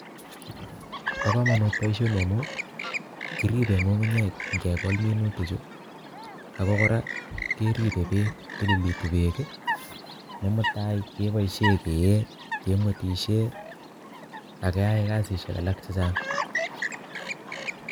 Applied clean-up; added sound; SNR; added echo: none; Chirp, tweet; 8 dB; none.